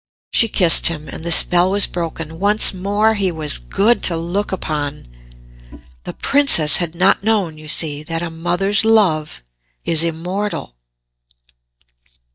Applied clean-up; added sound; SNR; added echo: neural mask model DeepFilterNet 3.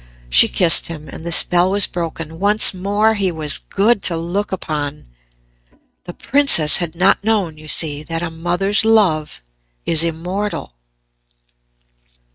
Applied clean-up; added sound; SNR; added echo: neural mask model RNNoise.